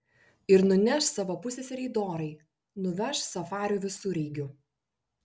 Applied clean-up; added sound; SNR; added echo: none; none; none; none.